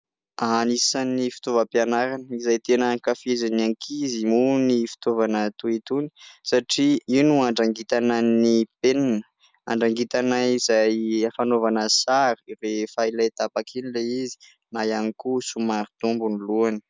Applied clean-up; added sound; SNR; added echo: none; none; none; none.